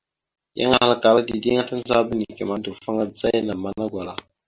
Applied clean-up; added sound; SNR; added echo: none; none; none; none.